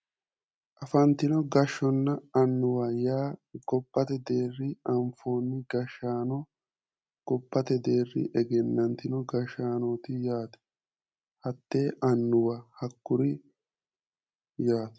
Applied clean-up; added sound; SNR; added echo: none; none; none; none.